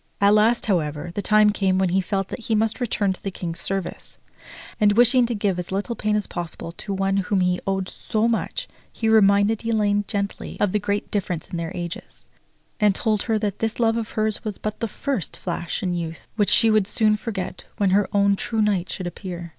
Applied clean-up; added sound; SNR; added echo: none; none; none; none.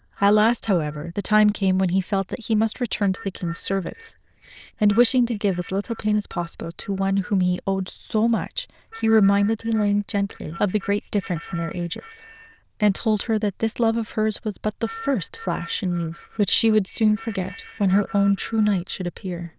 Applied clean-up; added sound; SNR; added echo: neural diffusion model UNIVERSE++.